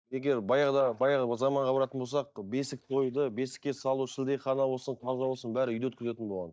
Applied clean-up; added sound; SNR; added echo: neural mask model DeepFilterNet 3.